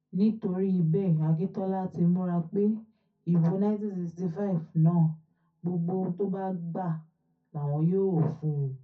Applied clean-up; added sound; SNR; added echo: none; none; none; reverberation time 0.3 s.